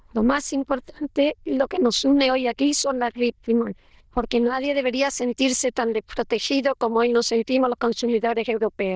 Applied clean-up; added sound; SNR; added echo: neural diffusion model UNIVERSE++.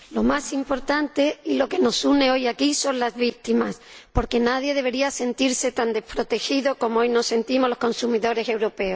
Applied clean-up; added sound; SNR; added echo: none; none; none; none.